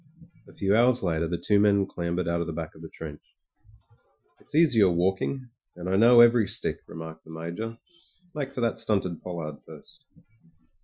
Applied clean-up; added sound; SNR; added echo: classical method Wiener filter.